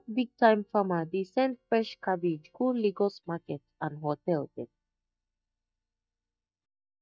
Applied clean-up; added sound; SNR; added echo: neural mask model DeepFilterNet 3.